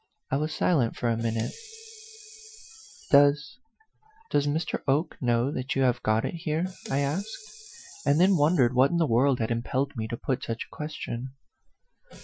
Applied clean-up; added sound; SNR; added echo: classical method Wiener filter.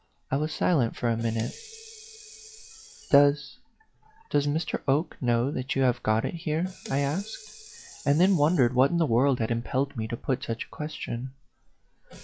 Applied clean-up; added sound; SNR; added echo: classical method log-MMSE.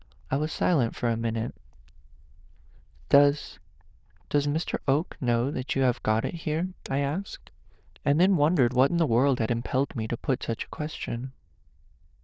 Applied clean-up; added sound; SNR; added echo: neural diffusion model UNIVERSE++.